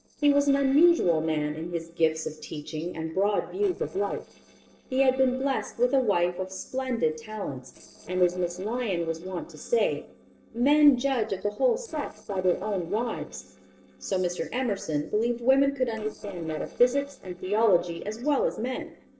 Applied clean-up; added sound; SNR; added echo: neural separator model SepFormer DNS4.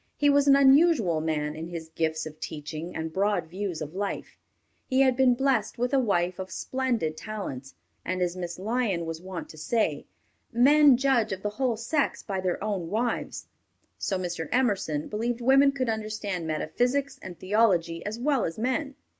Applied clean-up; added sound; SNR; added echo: none; none; none; none.